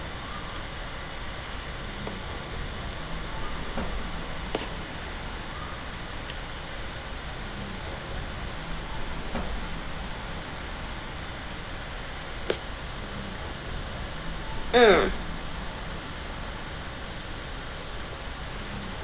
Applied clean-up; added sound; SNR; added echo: none; Truck; 2 dB; none.